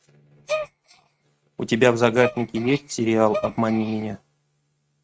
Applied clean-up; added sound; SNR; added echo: neural mask model RNNoise.